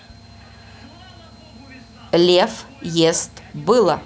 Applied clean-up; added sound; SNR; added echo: none; none; none; none.